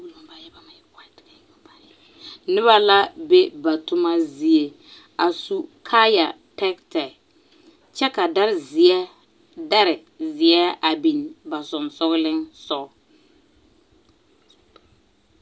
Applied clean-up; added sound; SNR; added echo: none; none; none; none.